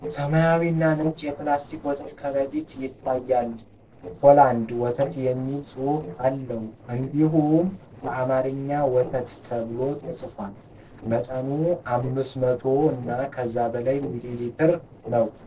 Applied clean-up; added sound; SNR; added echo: neural separator model SepFormer DNS4.